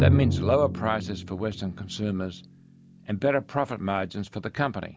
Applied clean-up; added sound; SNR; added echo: none; Drum; 3 dB; none.